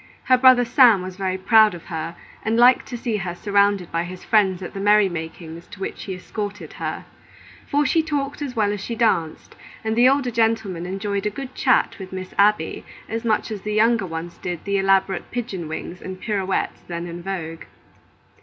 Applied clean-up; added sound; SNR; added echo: none; none; none; none.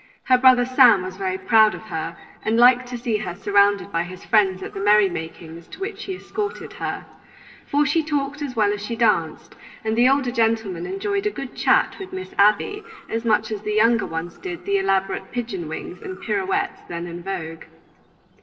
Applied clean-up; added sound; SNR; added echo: neural separator model SepFormer DNS4.